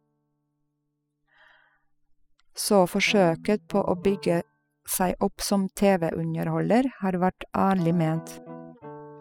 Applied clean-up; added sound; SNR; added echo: classical method spectral subtraction.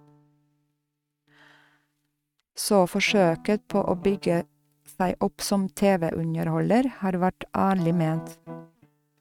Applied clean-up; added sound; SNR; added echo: neural mask model RNNoise.